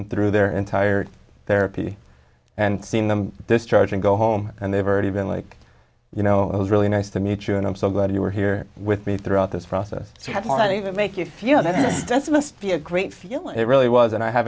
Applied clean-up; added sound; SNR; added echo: none; none; none; none.